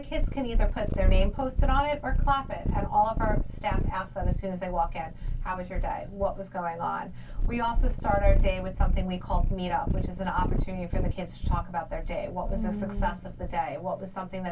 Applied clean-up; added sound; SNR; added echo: none; Purr; -4 dB; reverberation time 0.1 s.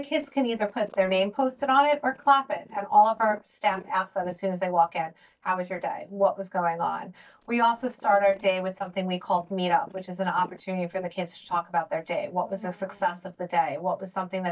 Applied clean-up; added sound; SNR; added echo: neural mask model DeepFilterNet 3.